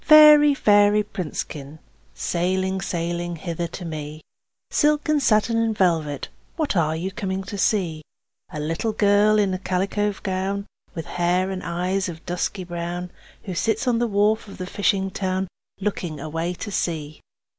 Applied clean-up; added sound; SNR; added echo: none; none; none; none.